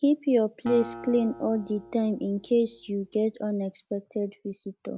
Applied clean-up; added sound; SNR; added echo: none; Acoustic guitar; 16 dB; none.